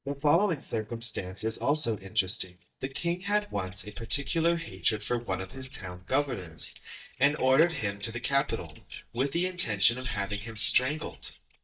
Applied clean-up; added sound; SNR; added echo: neural mask model DeepFilterNet 3.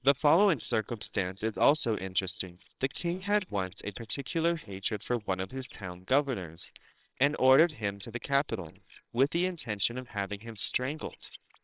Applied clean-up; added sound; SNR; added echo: neural separator model SepFormer WHAMR!.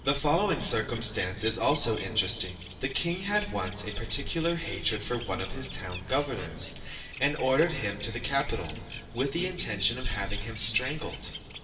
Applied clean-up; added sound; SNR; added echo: none; Bird; 14 dB; reverberation time 2.9 s.